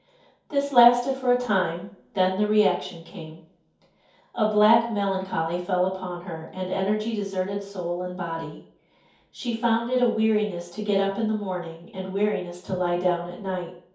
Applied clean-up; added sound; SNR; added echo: none; none; none; reverberation time 0.6 s.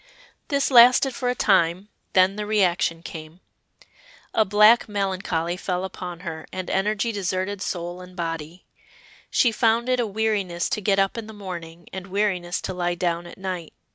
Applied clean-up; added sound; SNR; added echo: none; none; none; none.